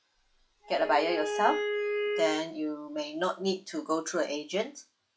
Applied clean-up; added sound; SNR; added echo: classical method log-MMSE.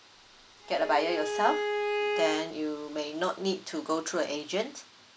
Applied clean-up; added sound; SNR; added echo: none; Bowed string instrument; 2 dB; none.